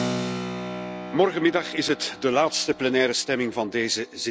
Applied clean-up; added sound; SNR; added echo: none; Keyboard (musical); 9 dB; none.